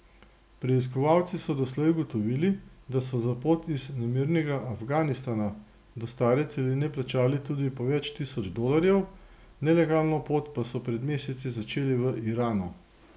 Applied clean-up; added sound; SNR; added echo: none; none; none; none.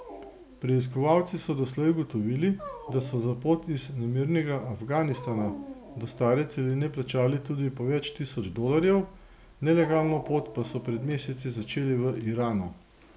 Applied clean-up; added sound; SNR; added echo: none; Dog; 19 dB; none.